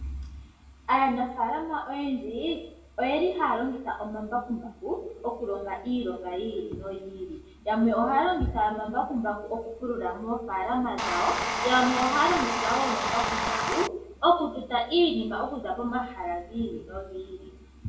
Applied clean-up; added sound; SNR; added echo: none; Tools; 0 dB; reverberation time 0.6 s.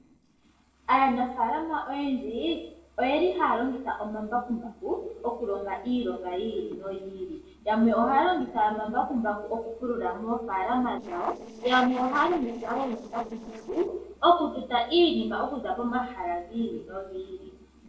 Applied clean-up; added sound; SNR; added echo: neural separator model SepFormer DNS4.